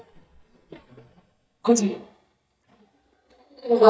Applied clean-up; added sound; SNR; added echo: neural mask model DeepFilterNet 3.